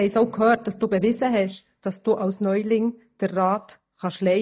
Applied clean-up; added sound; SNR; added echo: neural mask model DeepFilterNet 3.